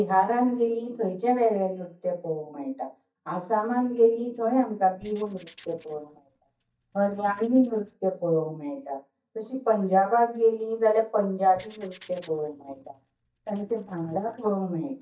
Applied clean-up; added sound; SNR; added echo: neural mask model DeepFilterNet 3.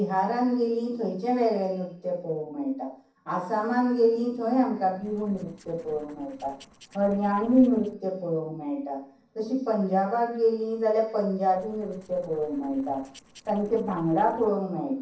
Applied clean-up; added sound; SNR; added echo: neural separator model SepFormer DNS4.